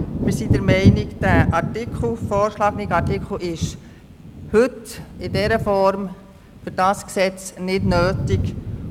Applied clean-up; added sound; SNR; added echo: none; Thunder / Wind; 1 dB; none.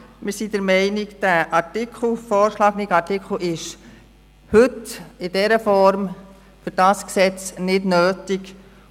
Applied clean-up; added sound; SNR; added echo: none; none; none; none.